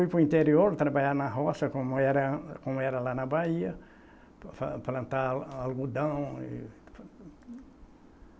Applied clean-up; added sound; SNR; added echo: none; none; none; none.